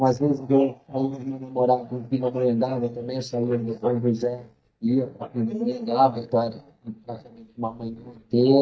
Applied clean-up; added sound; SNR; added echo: neural mask model DeepFilterNet 3.